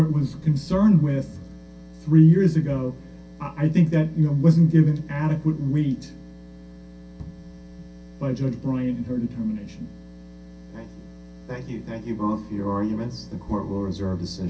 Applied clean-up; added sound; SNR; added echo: none; none; none; reverberation time 0.3 s.